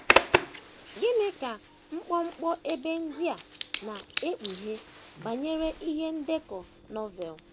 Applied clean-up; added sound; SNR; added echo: none; Zipper (clothing); 0 dB; none.